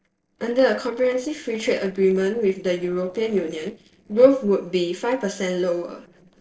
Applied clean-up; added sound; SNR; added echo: neural separator model SepFormer DNS4.